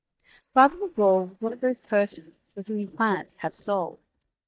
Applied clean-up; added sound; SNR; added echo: neural mask model DeepFilterNet 3.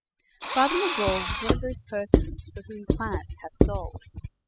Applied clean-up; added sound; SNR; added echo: classical method spectral subtraction.